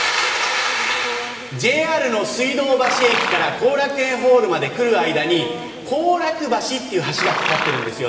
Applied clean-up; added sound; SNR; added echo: none; Livestock, farm animals, working animals; 8 dB; reverberation time 2.2 s.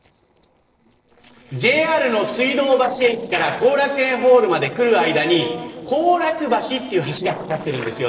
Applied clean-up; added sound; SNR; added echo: neural separator model SepFormer DNS4.